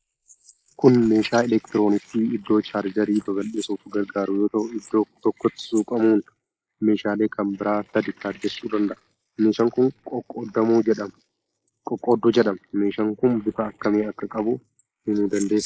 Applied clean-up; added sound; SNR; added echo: neural mask model Resemble Enhance denoiser.